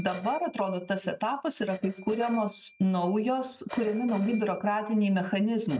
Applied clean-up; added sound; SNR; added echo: neural mask model RNNoise.